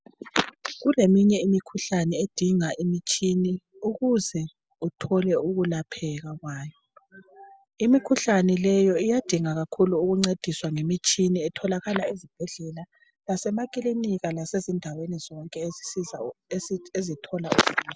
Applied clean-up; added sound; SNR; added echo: none; none; none; none.